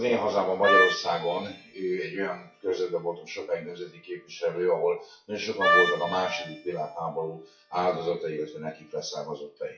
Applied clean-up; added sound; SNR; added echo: classical method WPE with log-MMSE.